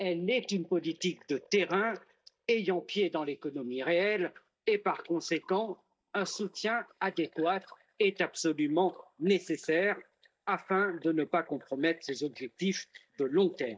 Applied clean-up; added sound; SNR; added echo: neural mask model DeepFilterNet 3.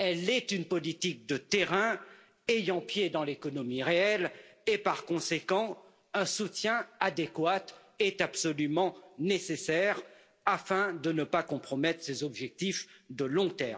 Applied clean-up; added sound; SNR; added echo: none; none; none; none.